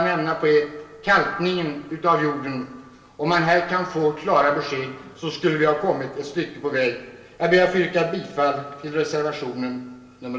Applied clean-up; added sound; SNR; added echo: none; none; none; reverberation time 0.8 s.